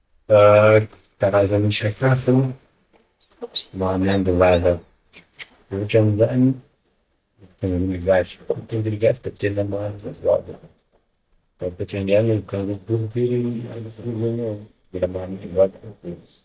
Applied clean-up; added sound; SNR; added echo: neural mask model DeepFilterNet 3.